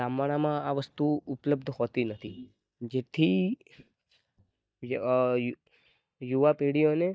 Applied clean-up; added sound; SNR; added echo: neural mask model DeepFilterNet 3.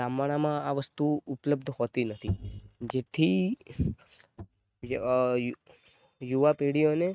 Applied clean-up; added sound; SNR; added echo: neural mask model RNNoise.